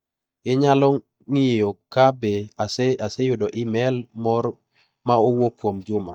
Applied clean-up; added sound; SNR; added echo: neural mask model DeepFilterNet 3.